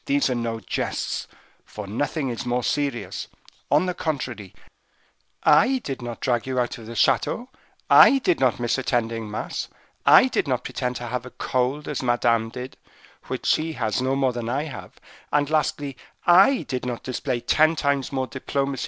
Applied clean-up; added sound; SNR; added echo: none; none; none; none.